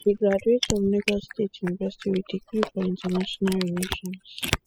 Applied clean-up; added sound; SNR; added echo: classical method spectral subtraction.